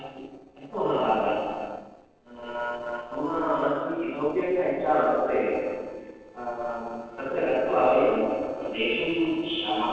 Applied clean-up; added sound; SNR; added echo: neural separator model SepFormer DNS4.